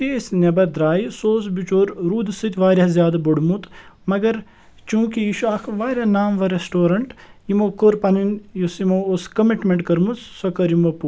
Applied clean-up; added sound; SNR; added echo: none; none; none; none.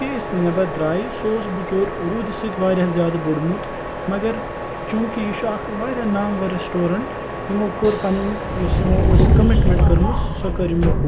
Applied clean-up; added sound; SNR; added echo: none; Subway, metro, underground; -1 dB; none.